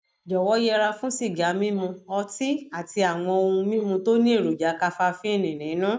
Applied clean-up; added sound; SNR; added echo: neural mask model DeepFilterNet 3.